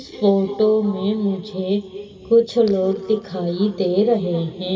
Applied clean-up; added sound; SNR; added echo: none; none; none; reverberation time 2.9 s.